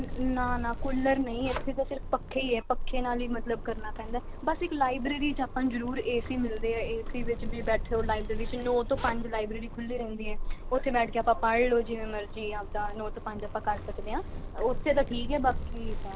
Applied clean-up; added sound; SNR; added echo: none; Zipper (clothing); 4 dB; none.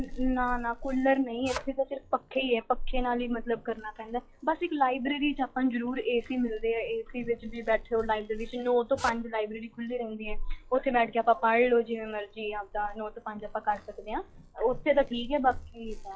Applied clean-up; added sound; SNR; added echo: classical method log-MMSE.